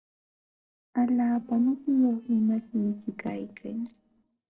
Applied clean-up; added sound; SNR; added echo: neural separator model SepFormer DNS4.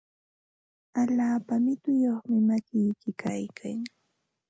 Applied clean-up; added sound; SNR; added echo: none; none; none; none.